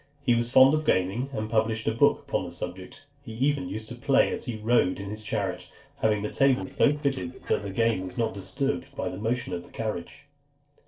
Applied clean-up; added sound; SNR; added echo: neural separator model SepFormer DNS4.